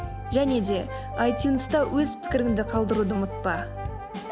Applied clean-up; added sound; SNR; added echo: none; Brass instrument; 13 dB; none.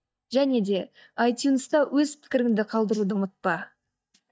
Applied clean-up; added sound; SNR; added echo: neural mask model DeepFilterNet 3.